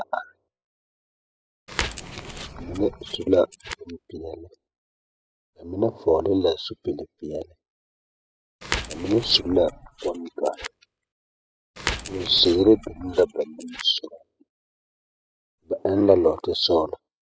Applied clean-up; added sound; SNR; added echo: classical method spectral subtraction.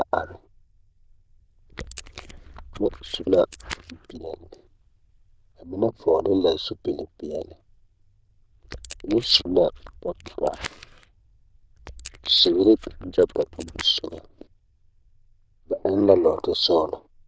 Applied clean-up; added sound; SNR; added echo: neural diffusion model UNIVERSE++.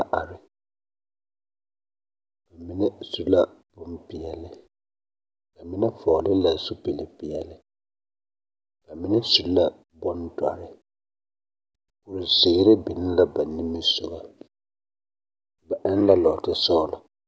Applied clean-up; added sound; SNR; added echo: none; none; none; none.